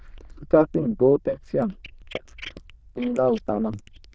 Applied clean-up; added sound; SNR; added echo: neural diffusion model UNIVERSE++.